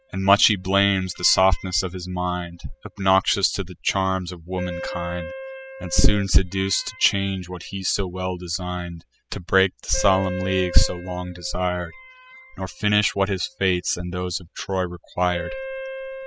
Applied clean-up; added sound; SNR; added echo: classical method spectral subtraction.